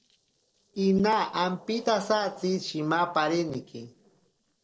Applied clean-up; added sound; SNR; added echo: neural separator model SepFormer DNS4.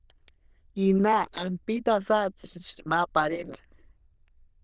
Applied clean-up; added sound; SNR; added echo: neural diffusion model UNIVERSE++.